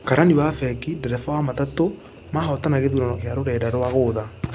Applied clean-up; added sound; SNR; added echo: none; none; none; none.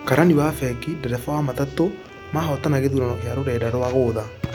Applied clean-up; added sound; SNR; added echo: none; Bowed string instrument; 18 dB; none.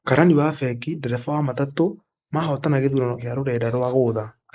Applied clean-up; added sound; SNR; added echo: neural mask model Resemble Enhance denoiser.